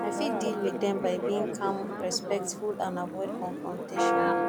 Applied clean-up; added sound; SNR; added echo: none; Church bell; -2 dB; none.